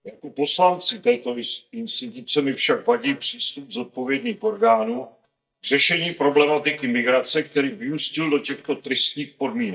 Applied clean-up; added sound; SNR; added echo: neural mask model DeepFilterNet 3.